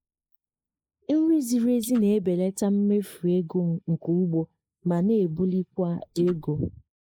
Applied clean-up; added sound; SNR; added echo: neural mask model Resemble Enhance denoiser.